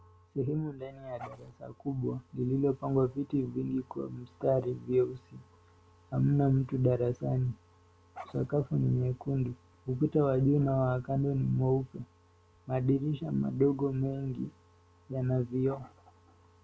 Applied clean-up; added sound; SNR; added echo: none; Dog; 19 dB; none.